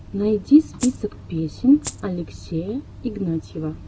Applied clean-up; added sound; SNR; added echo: none; Rattle (instrument); 13 dB; none.